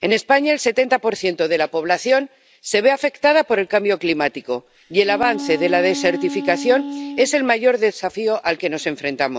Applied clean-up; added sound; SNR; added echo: none; Wind instrument, woodwind instrument; 10 dB; none.